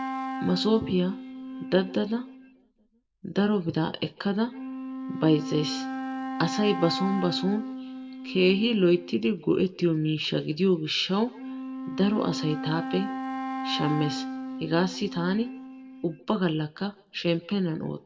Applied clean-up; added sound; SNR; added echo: none; Wind instrument, woodwind instrument; 9 dB; reverberation time 0.5 s.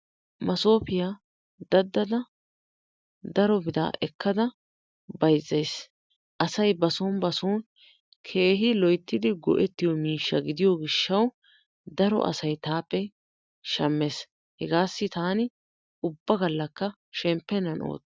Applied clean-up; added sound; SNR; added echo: none; none; none; none.